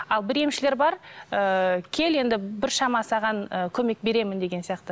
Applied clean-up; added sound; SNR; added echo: none; none; none; none.